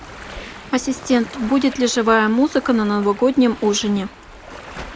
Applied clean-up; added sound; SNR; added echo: none; Ocean; 19 dB; none.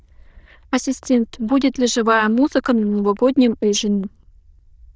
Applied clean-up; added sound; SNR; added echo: neural diffusion model UNIVERSE++.